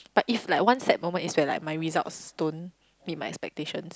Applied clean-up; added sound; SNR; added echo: none; none; none; none.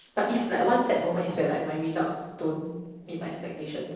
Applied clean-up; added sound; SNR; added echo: neural separator model SepFormer DNS4.